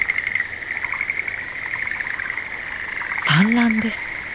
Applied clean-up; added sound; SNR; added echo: none; none; none; none.